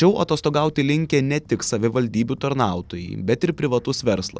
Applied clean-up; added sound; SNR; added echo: none; none; none; none.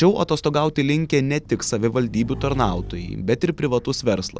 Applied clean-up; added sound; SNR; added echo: none; Motorcycle / Engine; 16 dB; none.